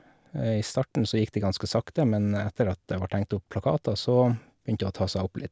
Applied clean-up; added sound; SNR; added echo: none; none; none; none.